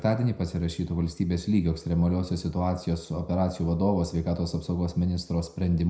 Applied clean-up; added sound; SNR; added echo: none; none; none; reverberation time 0.4 s.